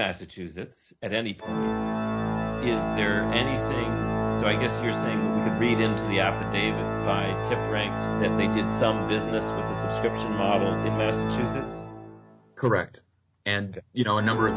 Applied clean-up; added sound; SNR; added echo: none; Organ; 0 dB; none.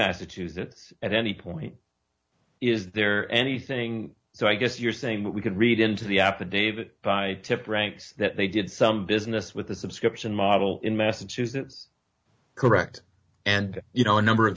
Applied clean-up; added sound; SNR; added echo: none; none; none; none.